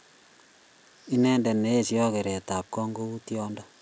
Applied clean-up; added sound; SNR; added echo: none; none; none; none.